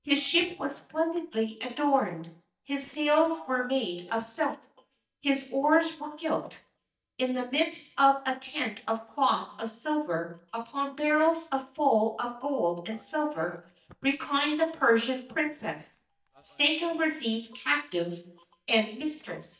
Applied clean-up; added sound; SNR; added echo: neural mask model DeepFilterNet 3.